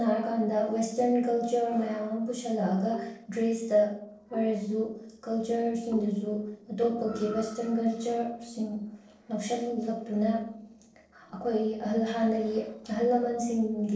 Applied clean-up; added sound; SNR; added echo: neural separator model SepFormer DNS4.